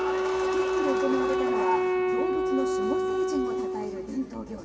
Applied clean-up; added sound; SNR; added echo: none; Wind instrument, woodwind instrument; -5 dB; reverberation time 2.4 s.